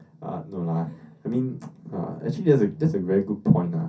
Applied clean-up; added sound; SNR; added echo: none; none; none; reverberation time 0.3 s.